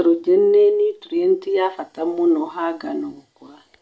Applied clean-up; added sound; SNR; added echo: none; none; none; none.